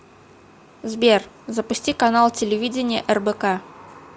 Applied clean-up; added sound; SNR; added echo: none; none; none; none.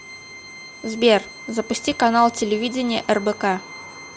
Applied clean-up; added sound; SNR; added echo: none; Organ; 18 dB; none.